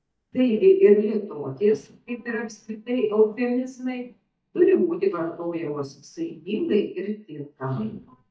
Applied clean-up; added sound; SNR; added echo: neural mask model DeepFilterNet 3.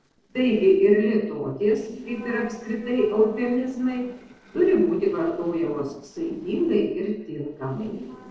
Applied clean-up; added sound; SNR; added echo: neural separator model SepFormer DNS4.